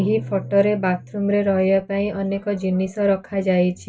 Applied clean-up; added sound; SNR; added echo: none; Drum; 18 dB; reverberation time 0.2 s.